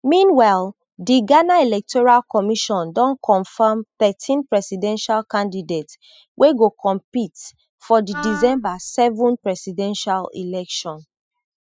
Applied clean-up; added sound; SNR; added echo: classical method spectral subtraction.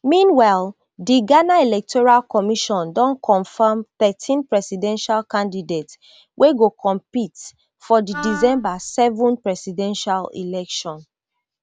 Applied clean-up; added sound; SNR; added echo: none; Wind instrument, woodwind instrument; 12 dB; none.